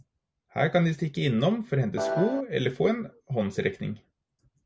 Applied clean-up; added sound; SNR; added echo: none; Piano; 1 dB; none.